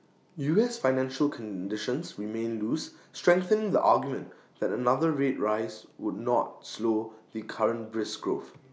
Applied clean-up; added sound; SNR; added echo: none; none; none; none.